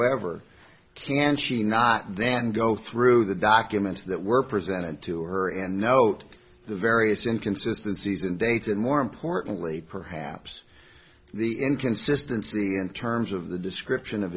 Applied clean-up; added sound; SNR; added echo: none; none; none; none.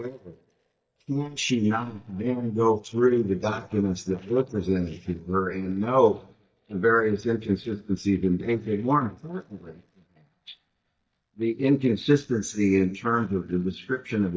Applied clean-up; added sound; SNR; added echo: neural mask model DeepFilterNet 3.